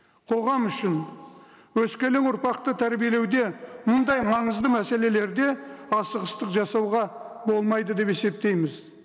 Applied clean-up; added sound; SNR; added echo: neural mask model Resemble Enhance denoiser.